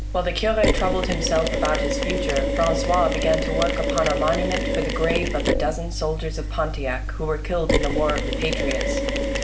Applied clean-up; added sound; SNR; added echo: none; Mechanisms; -1 dB; reverberation time 1.6 s.